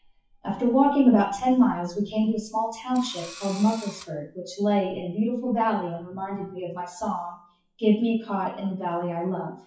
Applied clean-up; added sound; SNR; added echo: classical method WPE with log-MMSE.